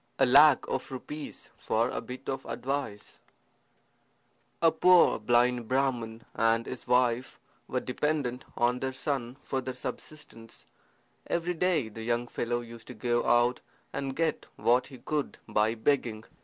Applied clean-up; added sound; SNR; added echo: none; none; none; none.